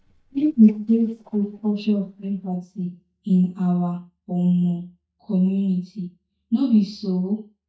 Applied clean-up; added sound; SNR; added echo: neural mask model DeepFilterNet 3.